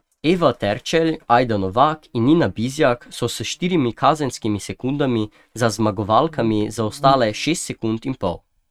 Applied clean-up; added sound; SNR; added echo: neural mask model RNNoise.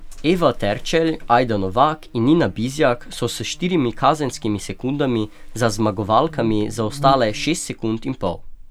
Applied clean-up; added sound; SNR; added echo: none; Buzz; 13 dB; none.